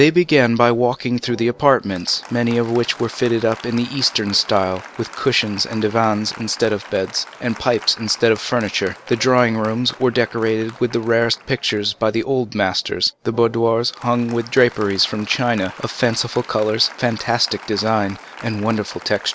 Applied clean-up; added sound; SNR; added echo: none; Applause; 19 dB; none.